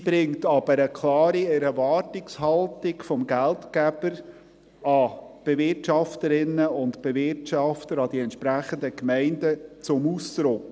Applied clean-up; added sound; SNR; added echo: none; none; none; none.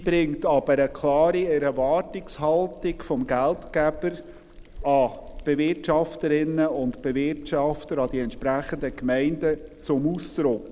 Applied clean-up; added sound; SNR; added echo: none; Liquid; 18 dB; none.